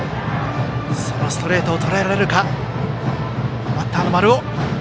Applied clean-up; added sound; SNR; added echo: none; none; none; none.